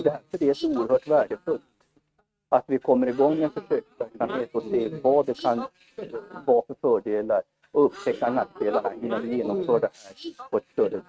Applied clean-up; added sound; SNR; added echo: neural mask model RNNoise.